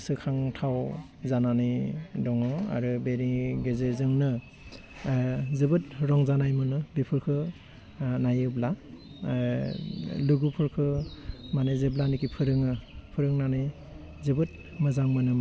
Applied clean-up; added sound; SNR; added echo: none; none; none; none.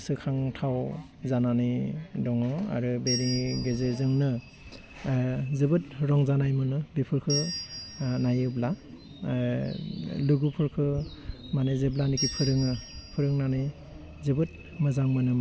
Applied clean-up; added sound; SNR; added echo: none; Bell; 11 dB; none.